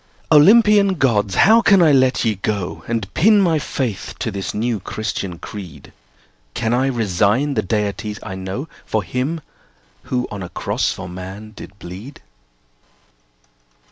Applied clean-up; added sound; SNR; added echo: none; none; none; none.